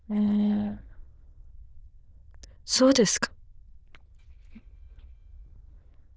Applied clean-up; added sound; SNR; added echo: neural diffusion model UNIVERSE++.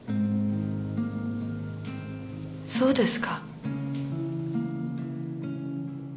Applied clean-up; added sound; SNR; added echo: none; none; none; none.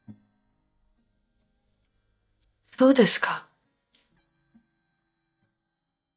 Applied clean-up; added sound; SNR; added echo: neural mask model DeepFilterNet 3.